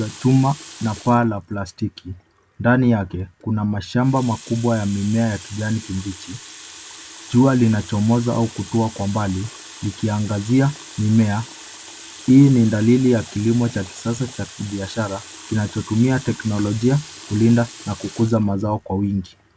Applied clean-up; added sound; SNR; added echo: none; Water tap, faucet; 19 dB; none.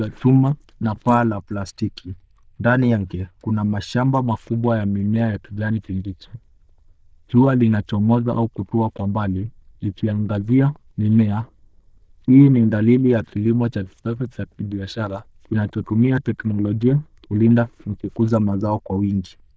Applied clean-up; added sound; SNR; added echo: neural diffusion model UNIVERSE++.